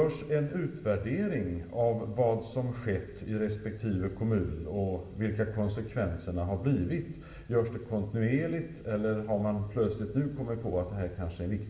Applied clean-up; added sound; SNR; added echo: none; none; none; reverberation time 0.9 s.